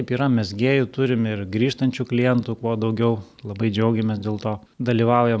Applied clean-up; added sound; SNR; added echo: none; none; none; none.